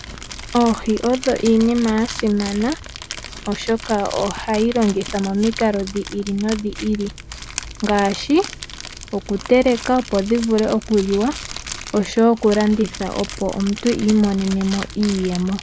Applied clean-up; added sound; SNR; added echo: none; Crumpling, crinkling; 13 dB; none.